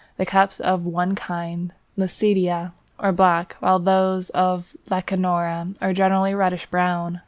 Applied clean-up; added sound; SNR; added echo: none; none; none; none.